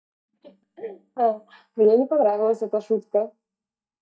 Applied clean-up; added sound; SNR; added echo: neural mask model DeepFilterNet 3.